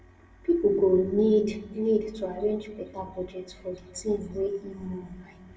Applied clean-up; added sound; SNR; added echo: none; none; none; reverberation time 2.0 s.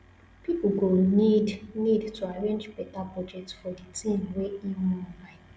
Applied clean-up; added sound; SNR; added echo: none; none; none; none.